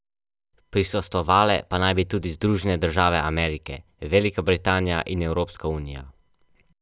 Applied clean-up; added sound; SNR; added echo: none; none; none; none.